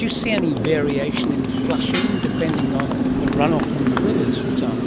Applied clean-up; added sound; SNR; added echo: none; Motorcycle; -3 dB; none.